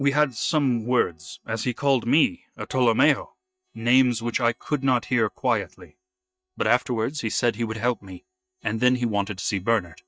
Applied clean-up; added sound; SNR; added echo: neural mask model DeepFilterNet 3.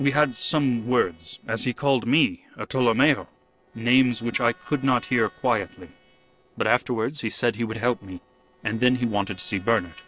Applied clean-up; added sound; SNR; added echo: neural separator model SepFormer DNS4.